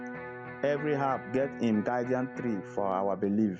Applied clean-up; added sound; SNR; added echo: none; Electric guitar; 12 dB; none.